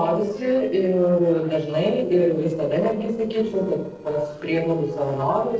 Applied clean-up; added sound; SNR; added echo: neural separator model SepFormer DNS4.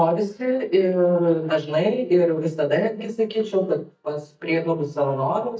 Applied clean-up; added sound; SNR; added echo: neural mask model DeepFilterNet 3.